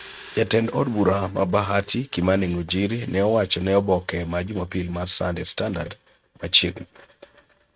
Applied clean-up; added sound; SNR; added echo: neural mask model RNNoise.